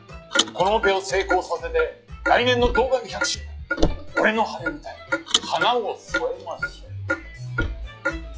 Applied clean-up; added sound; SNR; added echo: classical method log-MMSE.